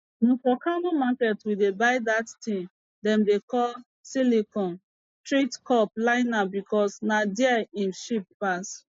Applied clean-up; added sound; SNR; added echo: neural mask model Resemble Enhance denoiser.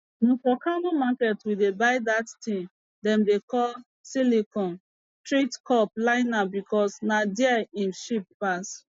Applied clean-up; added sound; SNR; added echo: none; none; none; none.